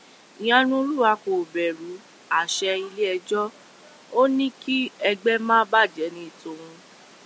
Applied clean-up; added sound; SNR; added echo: none; none; none; none.